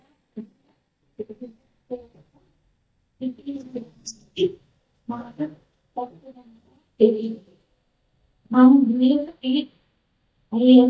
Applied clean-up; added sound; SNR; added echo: neural mask model DeepFilterNet 3.